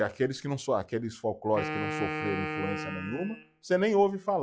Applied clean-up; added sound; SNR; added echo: classical method log-MMSE.